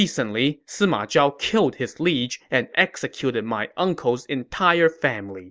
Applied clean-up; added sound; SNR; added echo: none; none; none; none.